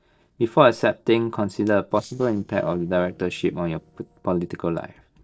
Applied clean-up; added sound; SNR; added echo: neural separator model SepFormer DNS4.